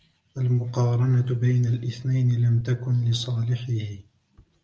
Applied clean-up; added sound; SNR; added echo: none; none; none; none.